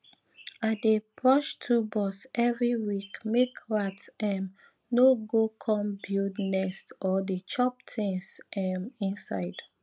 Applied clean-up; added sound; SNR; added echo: none; none; none; none.